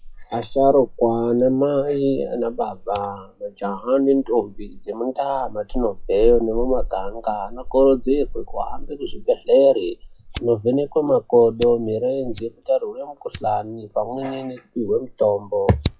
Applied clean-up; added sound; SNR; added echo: classical method WPE with log-MMSE.